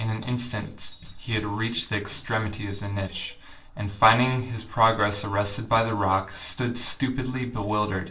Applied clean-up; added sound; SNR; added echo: neural separator model SepFormer DNS4.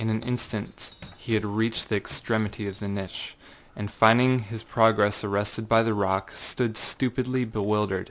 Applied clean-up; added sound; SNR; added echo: none; none; none; none.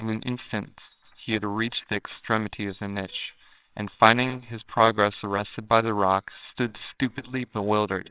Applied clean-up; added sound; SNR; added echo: neural separator model SepFormer WHAMR!.